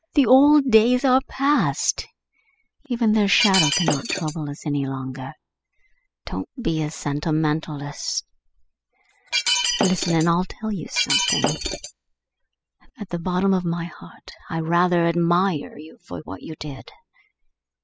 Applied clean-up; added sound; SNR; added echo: classical method spectral subtraction.